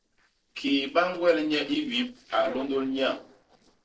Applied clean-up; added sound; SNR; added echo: neural separator model SepFormer DNS4.